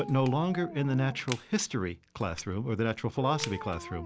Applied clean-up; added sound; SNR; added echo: none; Crushing + Dog; 14 dB; none.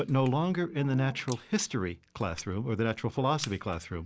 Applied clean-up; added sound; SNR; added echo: neural mask model Resemble Enhance denoiser.